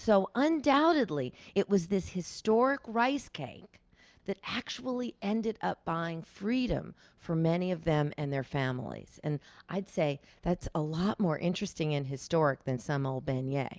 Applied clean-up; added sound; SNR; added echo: none; none; none; none.